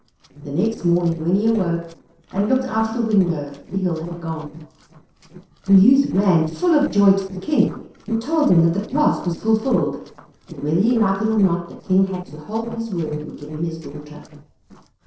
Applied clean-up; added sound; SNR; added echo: neural separator model SepFormer DNS4.